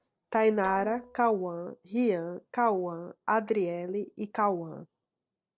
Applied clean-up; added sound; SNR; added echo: neural separator model SepFormer DNS4.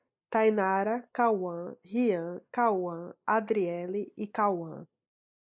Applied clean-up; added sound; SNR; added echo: neural mask model Resemble Enhance denoiser.